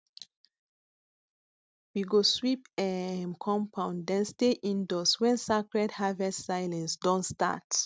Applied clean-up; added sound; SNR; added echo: none; none; none; none.